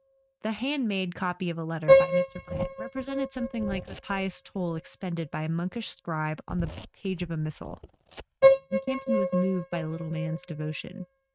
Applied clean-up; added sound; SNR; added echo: neural mask model RNNoise.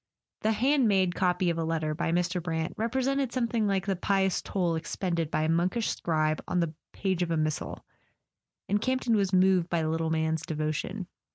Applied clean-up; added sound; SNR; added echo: none; none; none; none.